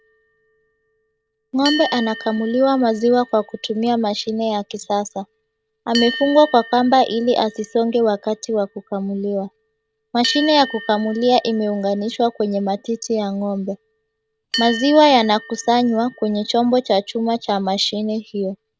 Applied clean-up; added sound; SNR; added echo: none; Bell; 15 dB; none.